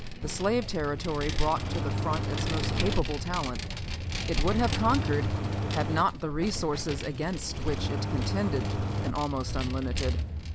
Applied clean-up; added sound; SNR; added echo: none; Engine starting + Vehicle; 0 dB; none.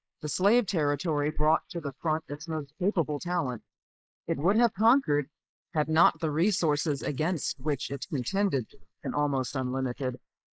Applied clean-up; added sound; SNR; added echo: neural mask model Resemble Enhance denoiser.